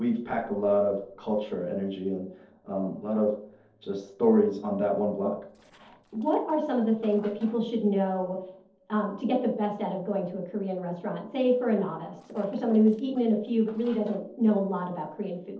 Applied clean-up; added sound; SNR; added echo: neural separator model SepFormer DNS4.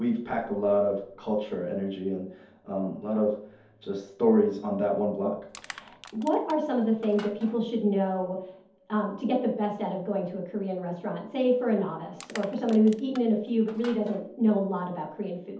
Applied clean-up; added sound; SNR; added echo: none; Crushing; 20 dB; reverberation time 0.6 s.